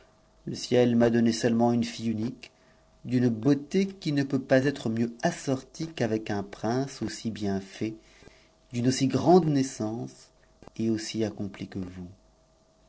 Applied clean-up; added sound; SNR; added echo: neural separator model SepFormer DNS4.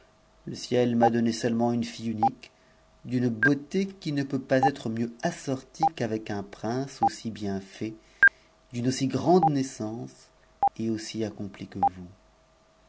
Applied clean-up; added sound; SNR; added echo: none; Stream; 3 dB; none.